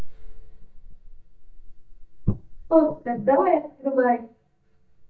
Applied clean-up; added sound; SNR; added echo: neural mask model DeepFilterNet 3.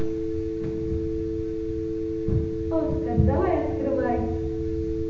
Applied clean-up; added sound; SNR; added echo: none; Telephone; 1 dB; reverberation time 0.9 s.